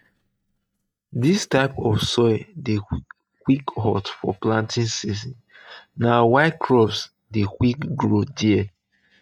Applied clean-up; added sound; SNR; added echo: neural mask model DeepFilterNet 3.